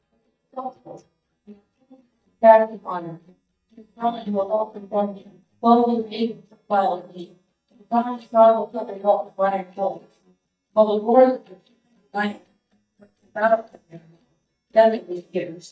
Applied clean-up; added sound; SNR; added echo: neural mask model DeepFilterNet 3.